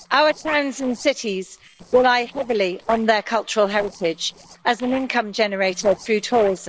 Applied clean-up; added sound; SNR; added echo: neural separator model SepFormer DNS4.